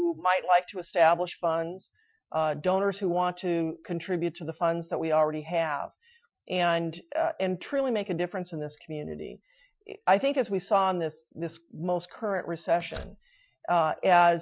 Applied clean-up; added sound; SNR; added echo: classical method Wiener filter.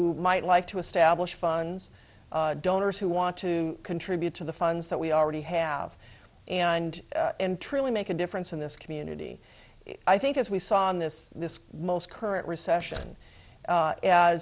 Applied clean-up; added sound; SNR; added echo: none; Slam; 19 dB; none.